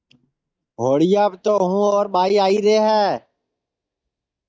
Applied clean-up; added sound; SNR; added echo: neural mask model DeepFilterNet 3.